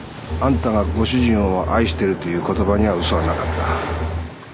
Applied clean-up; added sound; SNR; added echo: none; Bowed string instrument; 4 dB; none.